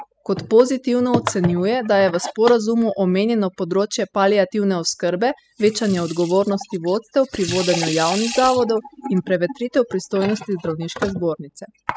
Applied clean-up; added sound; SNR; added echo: classical method spectral subtraction.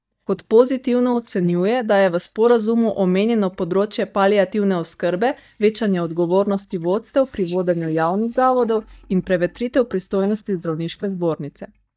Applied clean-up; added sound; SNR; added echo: neural mask model DeepFilterNet 3.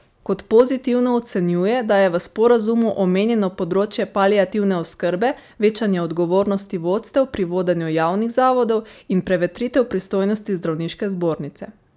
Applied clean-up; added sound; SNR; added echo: none; none; none; none.